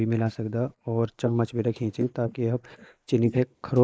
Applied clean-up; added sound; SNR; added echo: neural mask model Resemble Enhance denoiser.